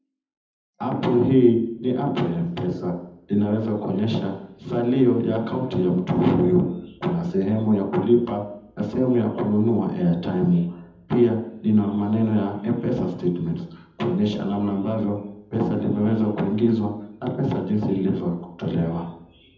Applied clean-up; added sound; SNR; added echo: none; none; none; reverberation time 0.8 s.